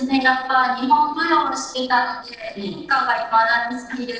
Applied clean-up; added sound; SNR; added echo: neural separator model SepFormer DNS4.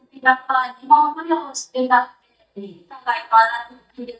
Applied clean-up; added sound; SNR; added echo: neural mask model DeepFilterNet 3.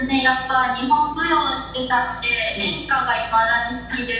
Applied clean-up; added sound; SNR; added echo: none; Boat, Water vehicle; 20 dB; reverberation time 0.8 s.